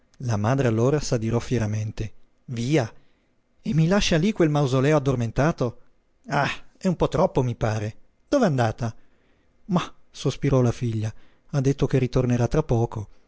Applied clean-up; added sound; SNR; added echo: none; none; none; none.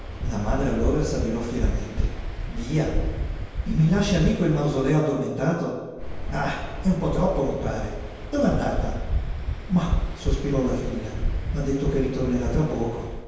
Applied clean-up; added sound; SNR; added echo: none; Waves, surf; 3 dB; reverberation time 1.2 s.